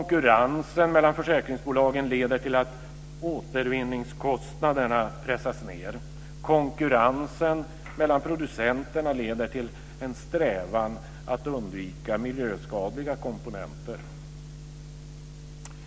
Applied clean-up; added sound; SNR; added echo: none; none; none; none.